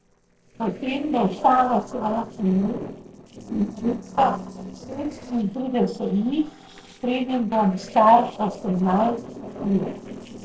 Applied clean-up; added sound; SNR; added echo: neural separator model SepFormer DNS4.